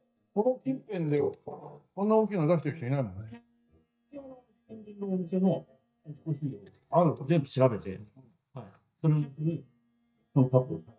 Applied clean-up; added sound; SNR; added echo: neural mask model DeepFilterNet 3.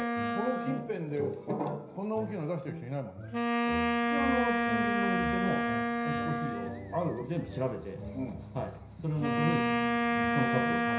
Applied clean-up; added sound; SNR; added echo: none; Wind instrument, woodwind instrument; -3 dB; reverberation time 0.5 s.